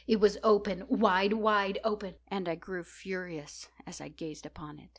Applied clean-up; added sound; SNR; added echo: none; none; none; none.